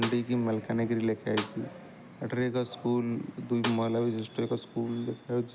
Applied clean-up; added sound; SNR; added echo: none; Snare drum; 11 dB; none.